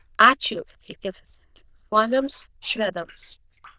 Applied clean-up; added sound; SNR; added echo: neural diffusion model UNIVERSE++.